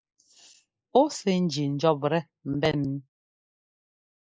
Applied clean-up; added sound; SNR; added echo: neural mask model Resemble Enhance denoiser.